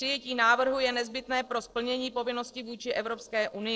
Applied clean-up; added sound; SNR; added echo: neural separator model SepFormer DNS4.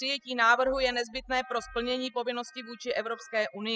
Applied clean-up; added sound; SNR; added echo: classical method spectral subtraction.